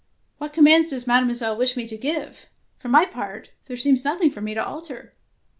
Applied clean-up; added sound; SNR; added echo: none; none; none; none.